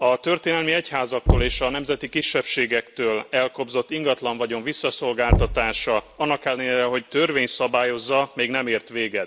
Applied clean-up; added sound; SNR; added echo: none; Knock; 3 dB; none.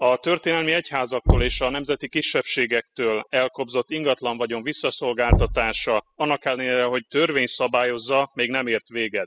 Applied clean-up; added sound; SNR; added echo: classical method spectral subtraction.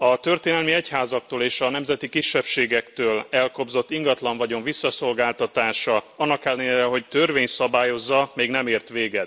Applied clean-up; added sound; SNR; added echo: none; none; none; none.